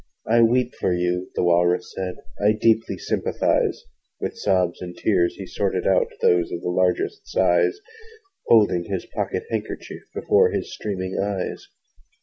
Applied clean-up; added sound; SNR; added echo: none; none; none; none.